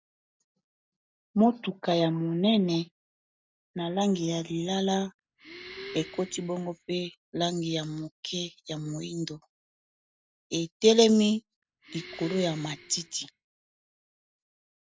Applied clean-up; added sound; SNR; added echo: none; Breathing; 17 dB; none.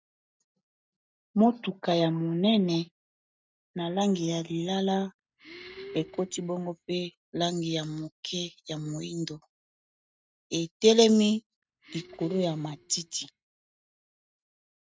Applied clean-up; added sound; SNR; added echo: neural mask model RNNoise.